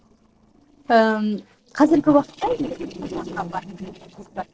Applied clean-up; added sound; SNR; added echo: neural separator model SepFormer DNS4.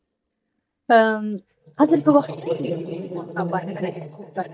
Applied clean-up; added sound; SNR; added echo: neural mask model DeepFilterNet 3.